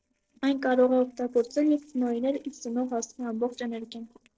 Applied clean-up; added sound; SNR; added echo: neural separator model SepFormer DNS4.